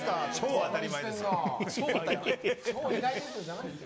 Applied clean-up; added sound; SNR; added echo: none; none; none; none.